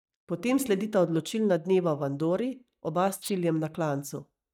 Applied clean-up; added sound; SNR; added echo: neural mask model DeepFilterNet 3.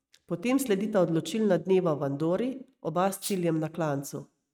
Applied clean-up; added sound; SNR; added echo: neural mask model RNNoise.